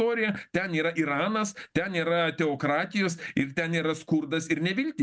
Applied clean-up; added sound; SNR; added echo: none; none; none; none.